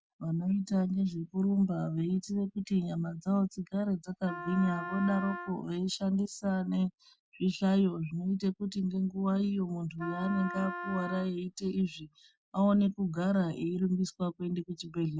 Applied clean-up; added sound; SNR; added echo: none; Wind instrument, woodwind instrument; 9 dB; none.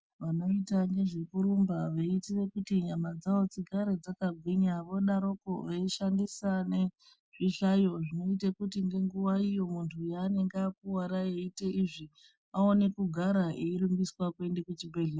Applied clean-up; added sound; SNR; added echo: none; none; none; none.